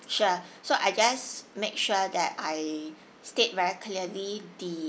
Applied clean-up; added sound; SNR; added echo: none; none; none; none.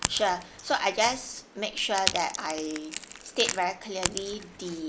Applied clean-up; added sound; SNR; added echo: none; Crack / Crackle; 6 dB; none.